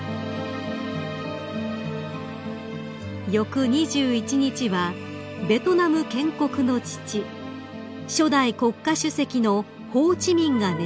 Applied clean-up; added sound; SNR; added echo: none; none; none; none.